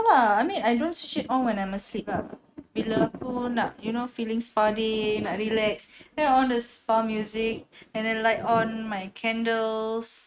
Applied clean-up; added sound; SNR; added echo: neural mask model RNNoise.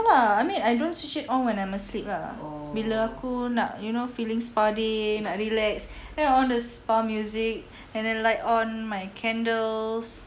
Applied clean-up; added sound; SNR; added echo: none; none; none; none.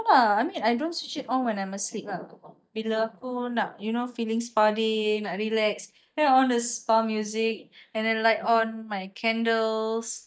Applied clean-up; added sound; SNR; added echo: neural mask model DeepFilterNet 3.